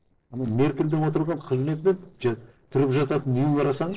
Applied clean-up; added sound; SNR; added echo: neural separator model SepFormer DNS4.